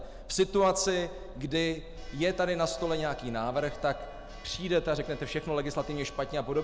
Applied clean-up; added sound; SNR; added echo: none; Church bell; 13 dB; none.